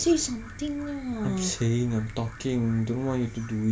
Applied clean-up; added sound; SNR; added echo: none; none; none; none.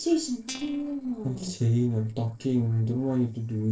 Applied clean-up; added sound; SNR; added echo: neural separator model SepFormer DNS4.